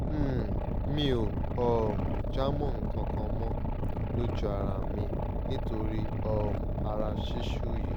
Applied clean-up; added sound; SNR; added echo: none; Boat, Water vehicle; -5 dB; none.